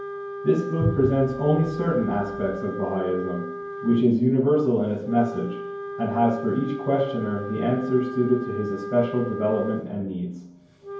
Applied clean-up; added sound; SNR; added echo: none; Wind instrument, woodwind instrument; 11 dB; reverberation time 0.9 s.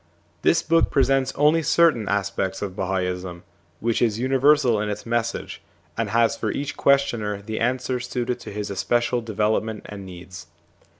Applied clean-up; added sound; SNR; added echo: none; none; none; none.